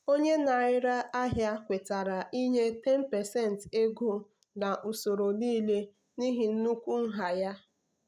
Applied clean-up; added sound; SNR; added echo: none; none; none; none.